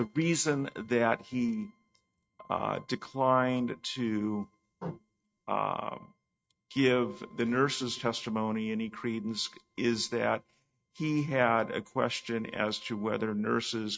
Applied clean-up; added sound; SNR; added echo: neural mask model RNNoise.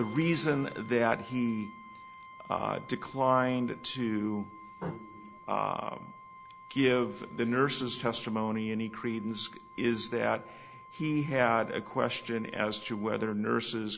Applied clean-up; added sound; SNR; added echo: none; Brass instrument; 19 dB; none.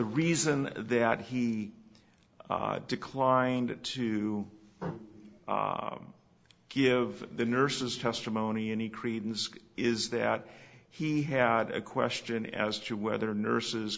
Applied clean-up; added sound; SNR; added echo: none; none; none; none.